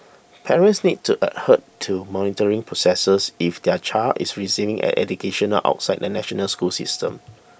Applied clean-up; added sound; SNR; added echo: none; none; none; none.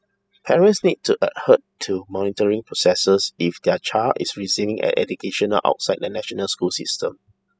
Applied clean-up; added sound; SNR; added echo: classical method spectral subtraction.